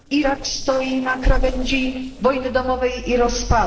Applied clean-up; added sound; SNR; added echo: neural separator model SepFormer DNS4.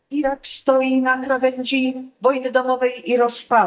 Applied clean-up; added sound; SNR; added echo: neural mask model DeepFilterNet 3.